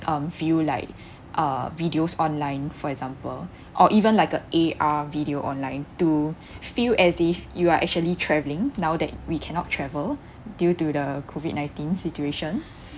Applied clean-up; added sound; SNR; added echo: none; none; none; none.